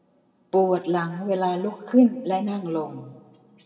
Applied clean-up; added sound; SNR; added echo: none; none; none; reverberation time 1.5 s.